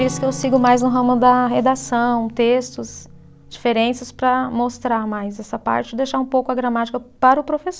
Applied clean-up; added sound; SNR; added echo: none; Acoustic guitar / Strum; 20 dB; none.